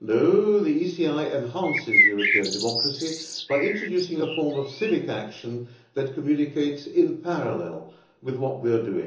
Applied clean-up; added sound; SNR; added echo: none; Bird; 0 dB; reverberation time 0.6 s.